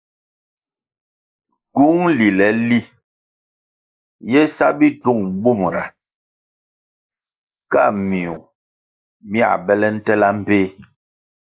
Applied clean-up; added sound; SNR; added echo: neural mask model Resemble Enhance denoiser.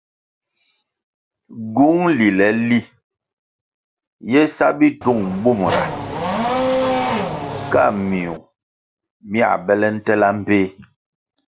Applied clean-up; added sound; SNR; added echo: none; Race car, auto racing / Accelerating, revving, vroom; 3 dB; none.